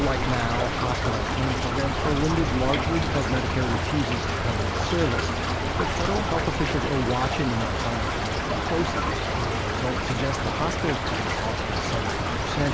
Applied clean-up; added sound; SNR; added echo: none; Stream / Trickle, dribble; -3 dB; none.